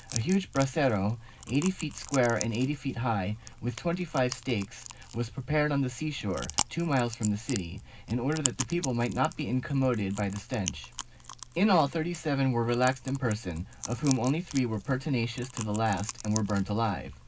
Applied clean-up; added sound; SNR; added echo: none; Chewing, mastication; 12 dB; reverberation time 0.4 s.